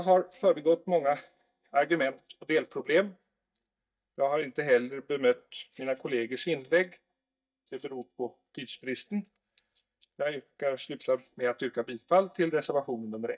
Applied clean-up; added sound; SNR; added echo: neural mask model DeepFilterNet 3.